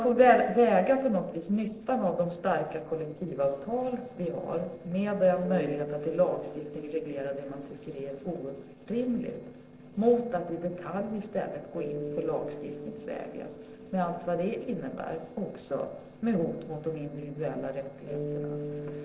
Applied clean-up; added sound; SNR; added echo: neural separator model SepFormer DNS4.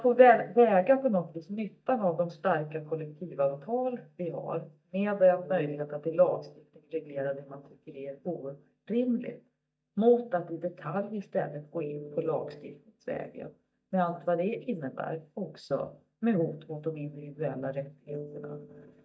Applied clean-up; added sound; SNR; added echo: neural mask model DeepFilterNet 3.